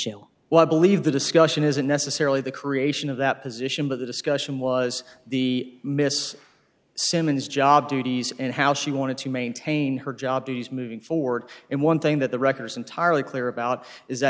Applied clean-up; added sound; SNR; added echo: none; none; none; none.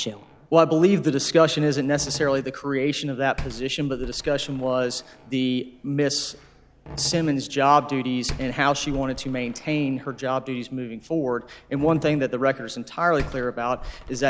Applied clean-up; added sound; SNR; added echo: none; Slam; 16 dB; none.